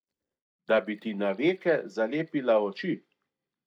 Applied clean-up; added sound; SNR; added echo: neural mask model DeepFilterNet 3.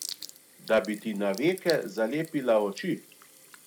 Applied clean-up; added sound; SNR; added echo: none; Sink (filling or washing) / Water tap, faucet; 16 dB; none.